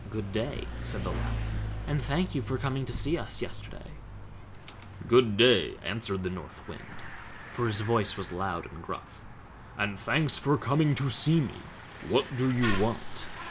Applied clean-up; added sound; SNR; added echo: none; Mechanisms / Bicycle; 8 dB; none.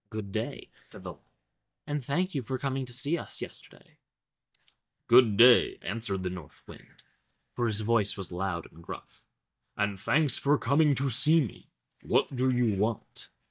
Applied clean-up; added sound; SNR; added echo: neural mask model DeepFilterNet 3.